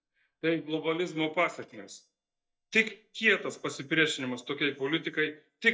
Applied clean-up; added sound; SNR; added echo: neural mask model DeepFilterNet 3.